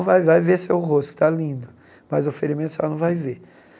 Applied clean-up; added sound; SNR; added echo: none; none; none; none.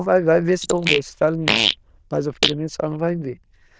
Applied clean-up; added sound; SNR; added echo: neural diffusion model UNIVERSE++.